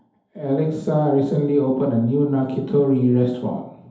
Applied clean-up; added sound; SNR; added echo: none; none; none; reverberation time 2.2 s.